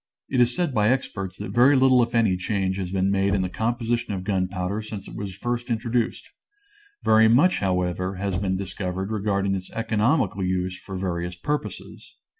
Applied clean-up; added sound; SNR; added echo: none; Knock; 19 dB; none.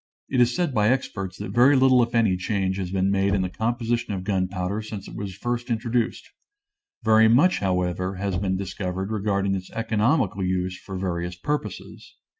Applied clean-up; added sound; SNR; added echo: neural mask model RNNoise.